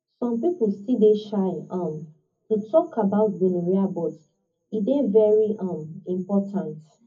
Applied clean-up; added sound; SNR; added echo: none; none; none; reverberation time 0.3 s.